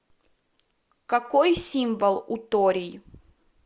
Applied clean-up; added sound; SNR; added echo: none; none; none; none.